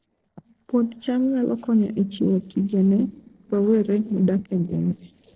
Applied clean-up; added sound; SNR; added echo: neural separator model SepFormer DNS4.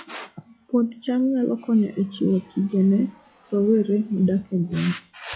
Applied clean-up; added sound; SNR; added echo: classical method log-MMSE.